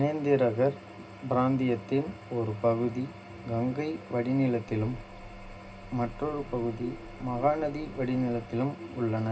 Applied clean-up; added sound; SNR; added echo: none; Car; 18 dB; reverberation time 0.4 s.